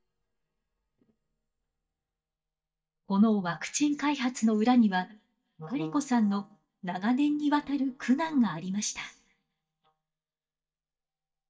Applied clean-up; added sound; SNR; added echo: neural mask model DeepFilterNet 3.